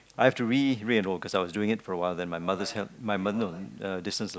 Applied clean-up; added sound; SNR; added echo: none; none; none; none.